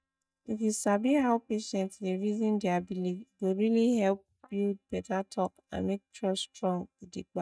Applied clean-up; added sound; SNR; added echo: neural mask model DeepFilterNet 3.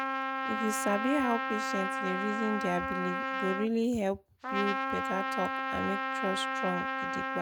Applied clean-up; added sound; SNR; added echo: none; Trumpet; 0 dB; none.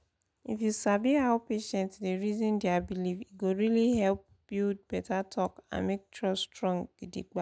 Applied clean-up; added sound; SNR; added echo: none; none; none; none.